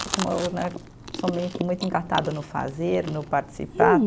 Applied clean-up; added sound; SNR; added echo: none; Chewing, mastication; 3 dB; none.